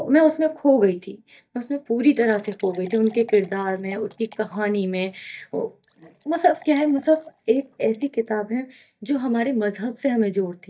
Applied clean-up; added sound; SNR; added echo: neural mask model DeepFilterNet 3.